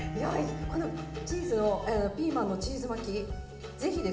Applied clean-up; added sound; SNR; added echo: none; Bowed string instrument; 11 dB; reverberation time 1.7 s.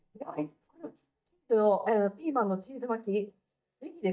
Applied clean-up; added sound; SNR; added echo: neural mask model DeepFilterNet 3.